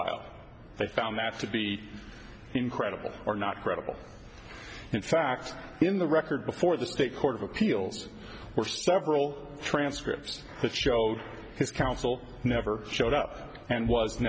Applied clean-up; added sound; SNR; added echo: none; none; none; none.